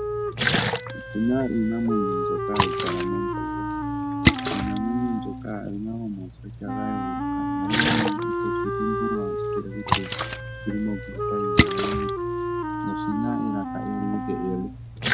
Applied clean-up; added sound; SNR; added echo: none; Splash, splatter + Wind instrument, woodwind instrument; -4 dB; none.